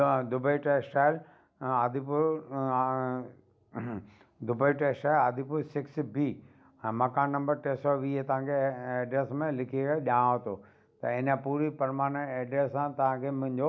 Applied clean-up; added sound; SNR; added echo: none; none; none; none.